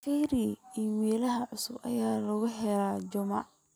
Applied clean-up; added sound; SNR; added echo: none; none; none; none.